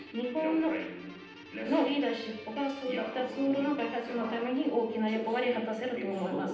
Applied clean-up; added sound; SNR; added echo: none; Guitar; 18 dB; reverberation time 0.9 s.